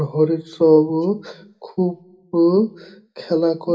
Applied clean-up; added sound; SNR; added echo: none; none; none; reverberation time 0.5 s.